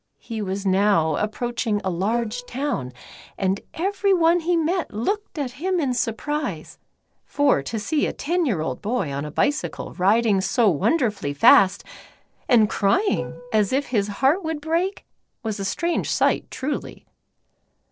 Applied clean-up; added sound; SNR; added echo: neural separator model SepFormer DNS4.